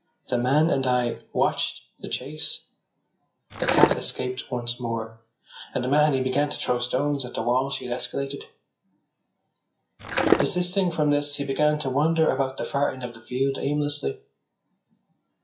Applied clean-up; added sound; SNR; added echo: classical method WPE with log-MMSE.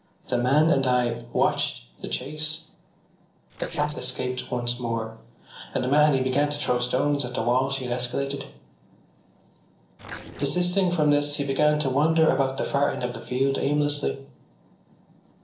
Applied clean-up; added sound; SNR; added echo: neural separator model SepFormer DNS4.